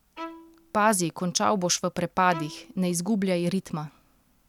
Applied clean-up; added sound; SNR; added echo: none; Bowed string instrument; 19 dB; none.